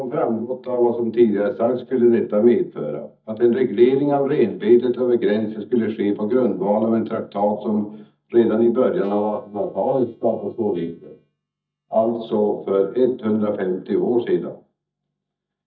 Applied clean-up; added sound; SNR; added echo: neural mask model DeepFilterNet 3.